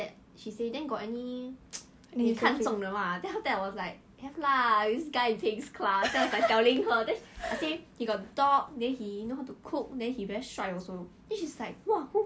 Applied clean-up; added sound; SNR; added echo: none; none; none; none.